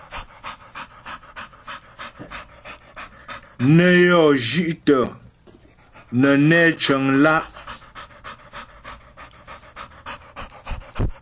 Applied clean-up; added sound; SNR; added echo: none; Dog / Breathing; 15 dB; none.